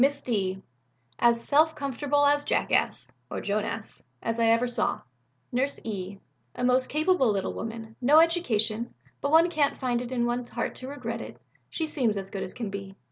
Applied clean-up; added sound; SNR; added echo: none; none; none; none.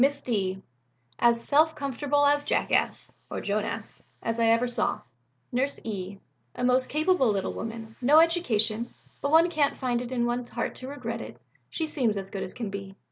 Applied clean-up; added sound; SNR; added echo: neural mask model Resemble Enhance denoiser.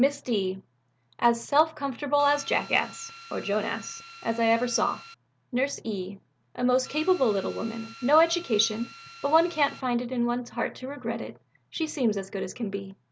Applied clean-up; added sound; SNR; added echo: none; Drill; 18 dB; none.